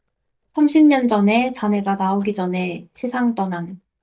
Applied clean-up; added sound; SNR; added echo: neural mask model DeepFilterNet 3.